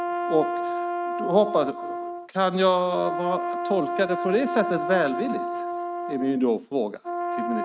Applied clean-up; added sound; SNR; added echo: neural mask model RNNoise.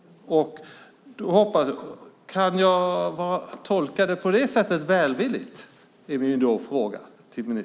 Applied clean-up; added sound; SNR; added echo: none; none; none; none.